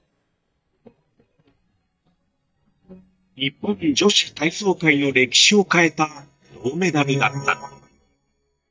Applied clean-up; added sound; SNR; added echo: neural mask model DeepFilterNet 3.